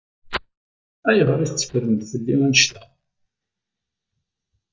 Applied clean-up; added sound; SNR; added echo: neural mask model DeepFilterNet 3.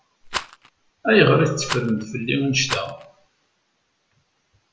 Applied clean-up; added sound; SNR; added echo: none; Rattle; 9 dB; none.